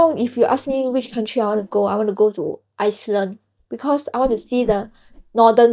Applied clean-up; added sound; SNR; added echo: neural mask model DeepFilterNet 3.